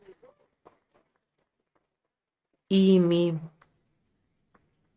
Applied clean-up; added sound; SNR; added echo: neural mask model RNNoise.